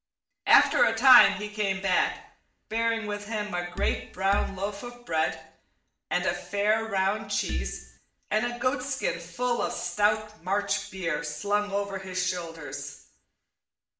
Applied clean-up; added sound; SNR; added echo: none; Marimba, xylophone; 3 dB; reverberation time 0.5 s.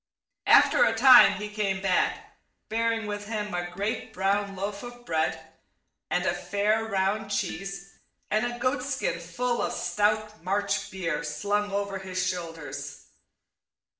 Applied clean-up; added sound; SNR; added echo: neural separator model SepFormer DNS4.